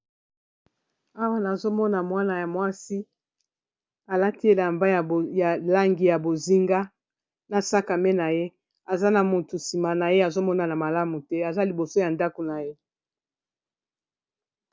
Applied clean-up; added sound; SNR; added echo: none; none; none; none.